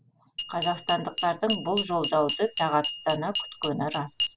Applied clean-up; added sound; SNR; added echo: none; Glass; 6 dB; none.